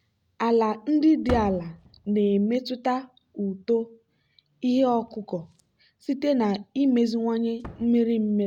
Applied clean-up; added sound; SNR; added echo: none; Slam; 19 dB; none.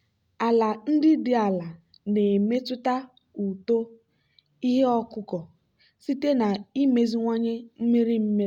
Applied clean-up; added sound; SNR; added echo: none; none; none; none.